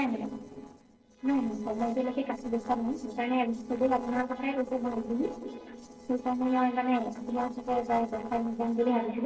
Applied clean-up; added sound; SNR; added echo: neural separator model SepFormer DNS4.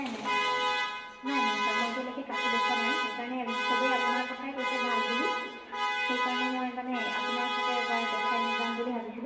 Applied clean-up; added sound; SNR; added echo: none; Alarm; -5 dB; reverberation time 2.3 s.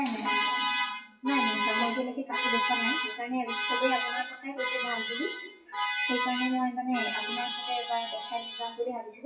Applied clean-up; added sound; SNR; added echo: classical method WPE with log-MMSE.